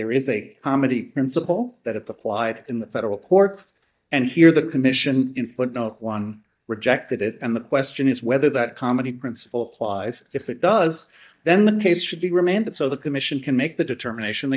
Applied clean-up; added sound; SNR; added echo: neural mask model DeepFilterNet 3.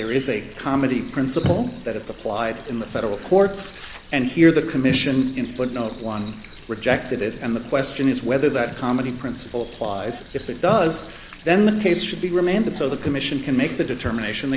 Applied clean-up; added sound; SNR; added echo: none; Sink (filling or washing) + Bird vocalization, bird call, bird song; 20 dB; none.